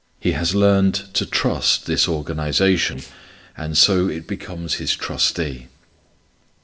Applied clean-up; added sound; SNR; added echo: neural separator model SepFormer DNS4.